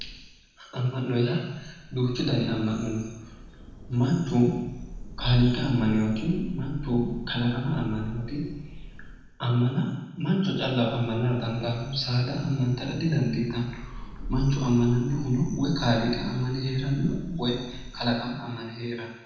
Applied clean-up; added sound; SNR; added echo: none; Thunder / Rain; 13 dB; reverberation time 1.0 s.